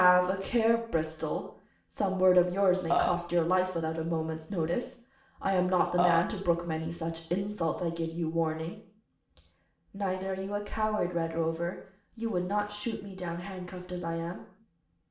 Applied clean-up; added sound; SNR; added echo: none; Burping, eructation; -2 dB; reverberation time 0.5 s.